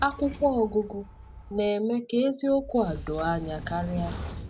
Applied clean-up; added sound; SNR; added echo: none; Sliding door / Train; 12 dB; none.